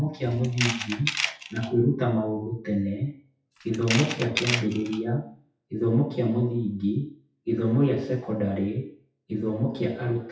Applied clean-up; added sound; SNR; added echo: classical method WPE with log-MMSE.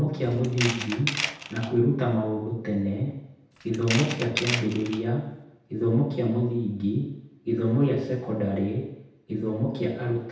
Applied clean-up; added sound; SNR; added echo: none; Tools; 7 dB; reverberation time 0.8 s.